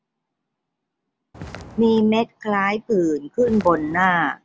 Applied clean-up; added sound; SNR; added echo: none; Walk, footsteps; 16 dB; none.